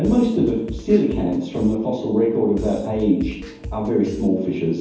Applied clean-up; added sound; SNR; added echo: none; Drum kit; 13 dB; reverberation time 0.9 s.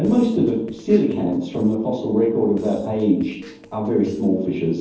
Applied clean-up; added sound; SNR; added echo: neural separator model SepFormer DNS4.